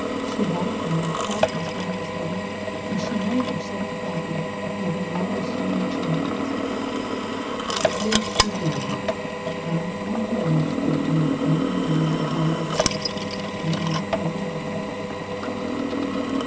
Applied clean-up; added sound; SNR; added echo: none; Drill; -3 dB; reverberation time 0.4 s.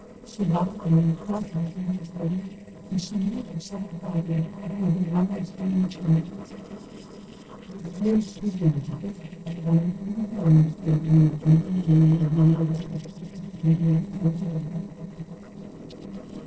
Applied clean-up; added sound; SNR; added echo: neural separator model SepFormer DNS4.